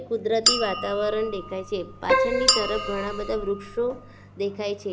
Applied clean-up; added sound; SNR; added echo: none; Keyboard (musical) + Chink, clink; -1 dB; none.